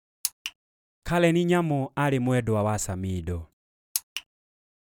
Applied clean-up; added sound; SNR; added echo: none; none; none; none.